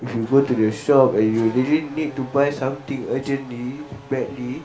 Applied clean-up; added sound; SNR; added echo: none; Race car, auto racing / Accelerating, revving, vroom; 18 dB; reverberation time 0.3 s.